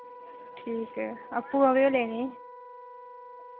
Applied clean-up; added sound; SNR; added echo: none; Wind instrument, woodwind instrument; 16 dB; none.